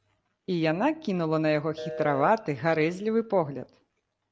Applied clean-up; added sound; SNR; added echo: none; Telephone; 10 dB; none.